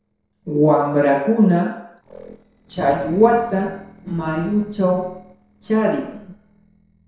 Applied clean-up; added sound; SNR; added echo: neural separator model SepFormer DNS4.